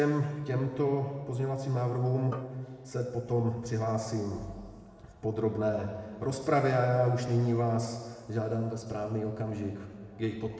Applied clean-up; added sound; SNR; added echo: none; Drum; 18 dB; reverberation time 1.6 s.